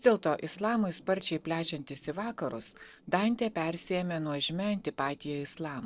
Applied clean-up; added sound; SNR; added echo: neural separator model SepFormer DNS4.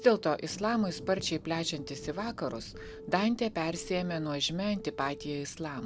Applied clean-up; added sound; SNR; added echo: none; Telephone + Thunder; 15 dB; none.